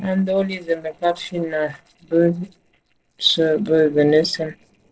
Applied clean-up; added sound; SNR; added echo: neural separator model SepFormer DNS4.